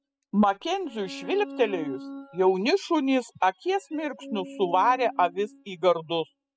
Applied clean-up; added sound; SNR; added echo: classical method spectral subtraction.